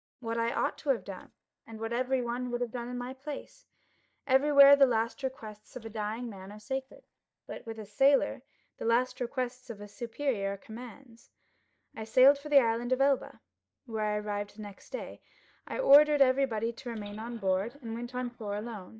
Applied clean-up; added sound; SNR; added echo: neural mask model DeepFilterNet 3.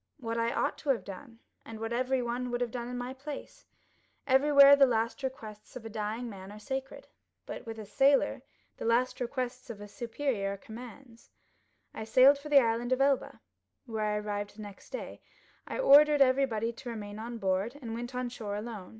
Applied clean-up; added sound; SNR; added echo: none; none; none; none.